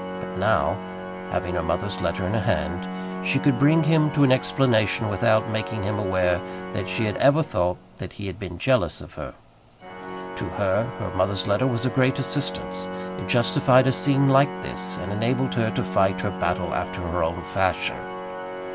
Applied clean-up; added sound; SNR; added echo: none; Organ; 9 dB; none.